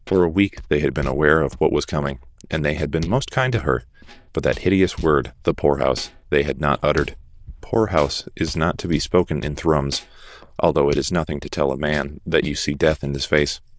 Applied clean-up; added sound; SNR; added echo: neural diffusion model UNIVERSE++.